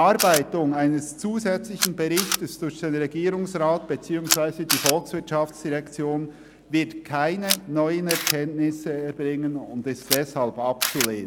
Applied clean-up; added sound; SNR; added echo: none; Camera; 6 dB; none.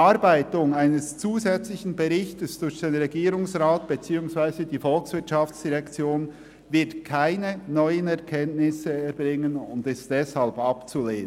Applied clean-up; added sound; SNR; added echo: none; none; none; none.